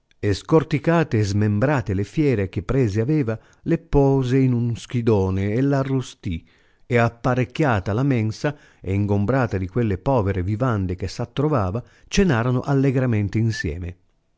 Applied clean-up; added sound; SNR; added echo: none; none; none; none.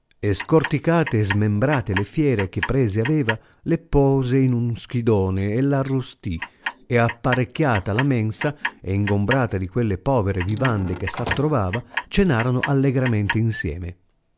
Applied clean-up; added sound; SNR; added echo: none; Squeak / Slam / Wood + Clock; 10 dB; none.